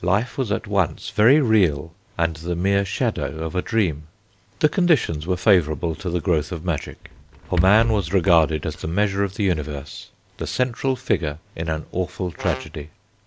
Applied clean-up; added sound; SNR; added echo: none; Brass instrument + Rattle / Breathing; 9 dB; none.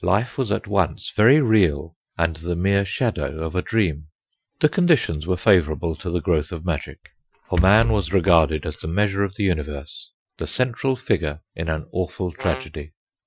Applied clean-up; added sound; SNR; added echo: classical method Wiener filter.